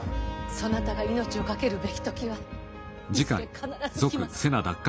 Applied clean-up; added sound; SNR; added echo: none; none; none; none.